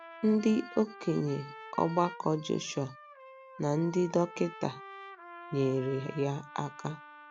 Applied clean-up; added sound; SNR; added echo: none; Trumpet; 16 dB; none.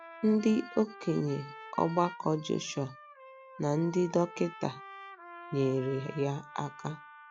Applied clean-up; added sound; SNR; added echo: classical method log-MMSE.